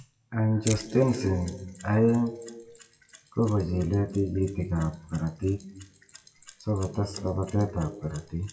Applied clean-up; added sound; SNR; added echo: classical method WPE with log-MMSE.